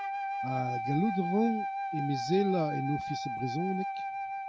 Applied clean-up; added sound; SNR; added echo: none; Wind instrument, woodwind instrument; 2 dB; none.